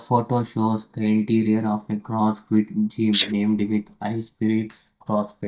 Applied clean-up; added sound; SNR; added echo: neural mask model DeepFilterNet 3.